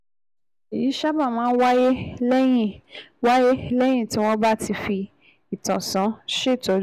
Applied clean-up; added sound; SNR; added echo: none; none; none; none.